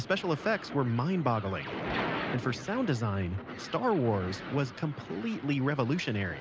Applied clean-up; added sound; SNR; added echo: none; none; none; none.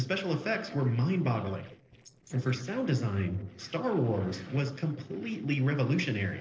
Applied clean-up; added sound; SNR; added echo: neural separator model SepFormer DNS4.